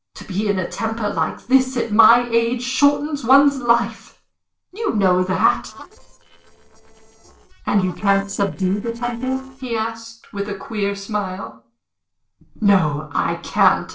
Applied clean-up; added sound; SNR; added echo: neural separator model SepFormer DNS4.